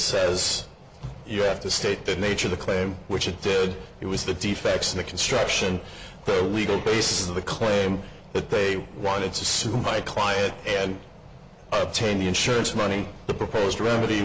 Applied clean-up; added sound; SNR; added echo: none; none; none; none.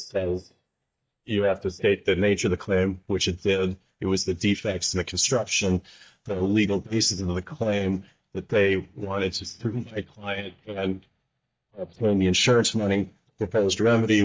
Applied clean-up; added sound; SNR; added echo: neural mask model DeepFilterNet 3.